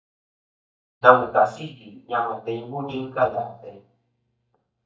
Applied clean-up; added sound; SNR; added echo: neural mask model DeepFilterNet 3.